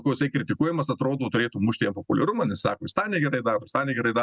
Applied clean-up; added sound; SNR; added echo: none; none; none; none.